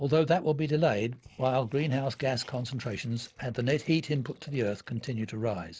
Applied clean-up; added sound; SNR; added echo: neural separator model SepFormer DNS4.